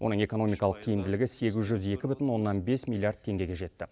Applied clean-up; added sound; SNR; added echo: none; none; none; none.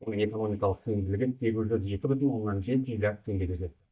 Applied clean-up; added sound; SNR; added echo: neural mask model DeepFilterNet 3.